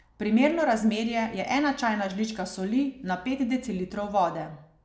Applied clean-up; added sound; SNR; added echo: none; none; none; none.